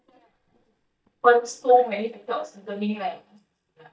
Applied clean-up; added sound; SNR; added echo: neural mask model DeepFilterNet 3.